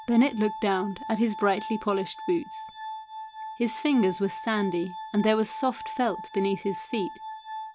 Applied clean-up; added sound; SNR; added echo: none; Glass; 11 dB; none.